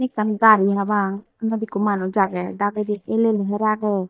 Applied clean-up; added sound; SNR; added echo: neural mask model DeepFilterNet 3.